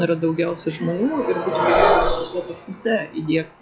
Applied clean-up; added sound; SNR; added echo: classical method log-MMSE.